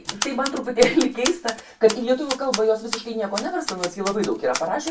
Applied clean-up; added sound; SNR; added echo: none; Typewriter; 9 dB; reverberation time 0.2 s.